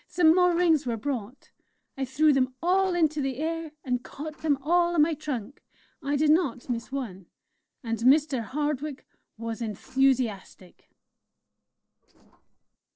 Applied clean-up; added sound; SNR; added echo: neural separator model SepFormer DNS4.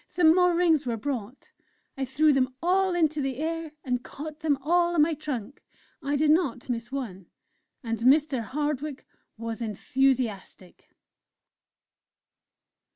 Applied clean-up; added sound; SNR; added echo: none; none; none; none.